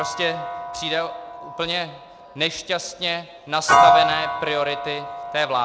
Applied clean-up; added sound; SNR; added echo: none; Piano; -3 dB; none.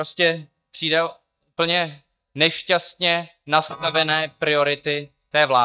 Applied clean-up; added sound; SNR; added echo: neural mask model DeepFilterNet 3.